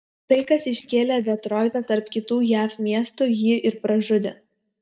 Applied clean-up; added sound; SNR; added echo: neural mask model DeepFilterNet 3.